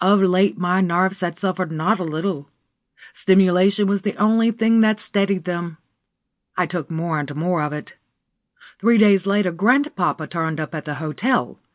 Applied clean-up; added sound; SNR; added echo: none; none; none; none.